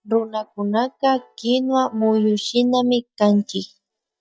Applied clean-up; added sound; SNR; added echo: neural mask model DeepFilterNet 3.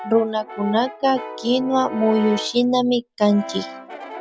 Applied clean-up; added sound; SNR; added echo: none; Brass instrument; 13 dB; none.